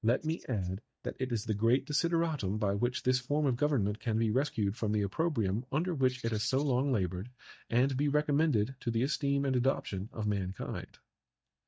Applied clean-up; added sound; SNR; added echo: neural mask model DeepFilterNet 3.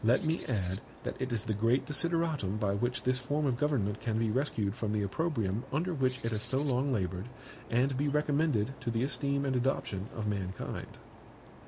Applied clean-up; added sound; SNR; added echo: none; Bird; 20 dB; none.